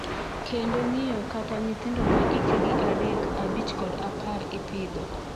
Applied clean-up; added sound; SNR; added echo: none; Thunder / Rain; -3 dB; none.